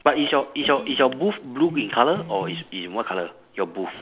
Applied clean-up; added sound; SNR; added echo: none; Electric guitar; 16 dB; none.